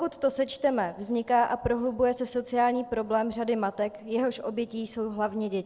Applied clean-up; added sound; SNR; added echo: neural separator model SepFormer DNS4.